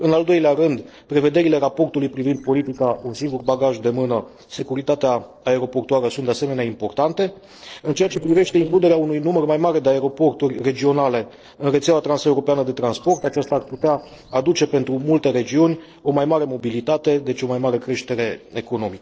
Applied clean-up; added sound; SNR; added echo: neural separator model SepFormer DNS4.